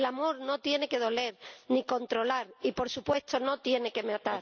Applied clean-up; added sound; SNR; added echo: none; none; none; none.